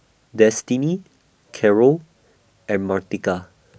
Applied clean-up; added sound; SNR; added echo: none; none; none; none.